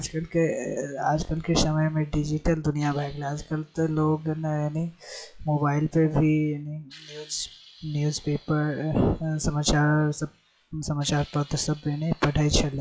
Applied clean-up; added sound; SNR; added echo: classical method log-MMSE.